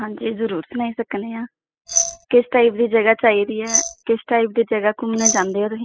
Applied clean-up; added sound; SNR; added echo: classical method spectral subtraction.